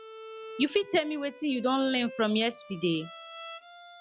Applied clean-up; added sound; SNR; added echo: none; Bowed string instrument; 16 dB; none.